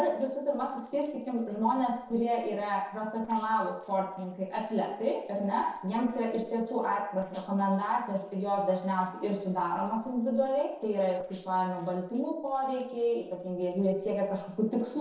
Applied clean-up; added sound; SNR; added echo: neural separator model SepFormer DNS4.